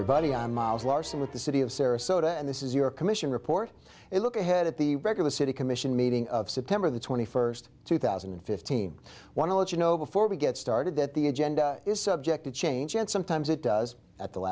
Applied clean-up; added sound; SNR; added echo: none; none; none; none.